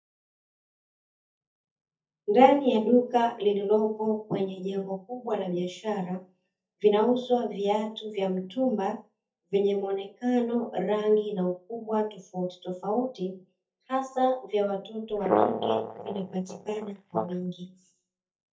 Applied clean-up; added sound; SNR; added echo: neural mask model DeepFilterNet 3.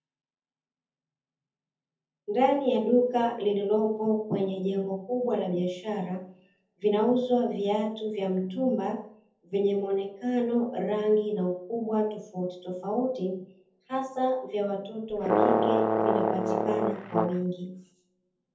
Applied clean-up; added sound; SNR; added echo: none; Brass instrument; -2 dB; reverberation time 0.5 s.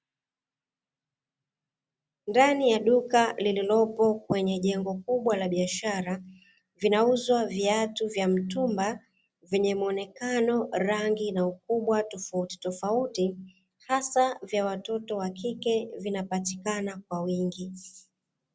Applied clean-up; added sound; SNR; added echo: none; none; none; none.